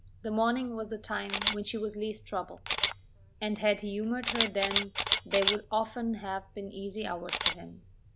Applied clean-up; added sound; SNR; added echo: none; Camera; 1 dB; none.